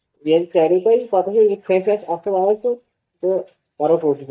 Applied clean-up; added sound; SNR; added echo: neural mask model DeepFilterNet 3.